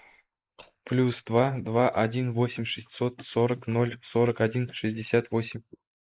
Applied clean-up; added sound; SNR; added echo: neural mask model Resemble Enhance denoiser.